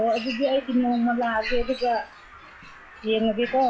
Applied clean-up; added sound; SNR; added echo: classical method log-MMSE.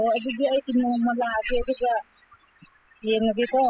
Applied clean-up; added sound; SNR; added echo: classical method spectral subtraction.